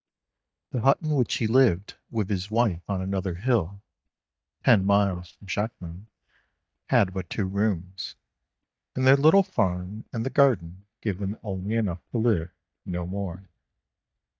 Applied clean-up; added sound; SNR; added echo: neural mask model DeepFilterNet 3.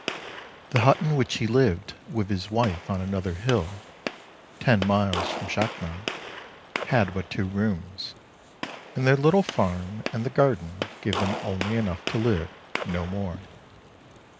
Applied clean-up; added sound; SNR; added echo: none; Gunshot, gunfire; 10 dB; none.